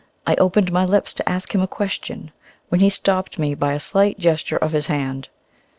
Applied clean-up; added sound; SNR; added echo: none; none; none; none.